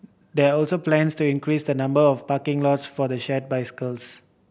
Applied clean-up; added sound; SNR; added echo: none; none; none; none.